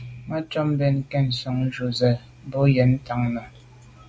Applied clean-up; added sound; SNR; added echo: none; none; none; none.